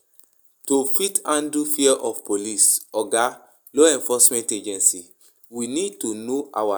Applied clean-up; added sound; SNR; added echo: none; none; none; none.